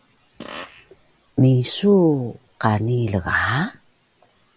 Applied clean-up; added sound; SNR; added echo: none; Fart; 18 dB; none.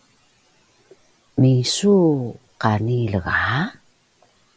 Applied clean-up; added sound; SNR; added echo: none; none; none; none.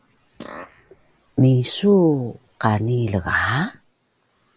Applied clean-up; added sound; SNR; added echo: neural mask model Resemble Enhance denoiser.